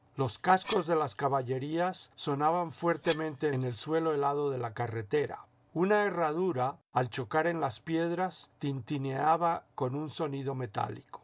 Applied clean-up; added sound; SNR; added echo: none; Cutlery, silverware; 6 dB; none.